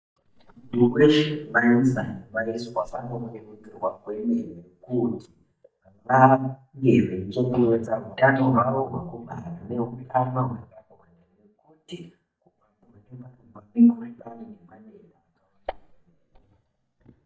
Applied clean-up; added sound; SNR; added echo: neural mask model DeepFilterNet 3.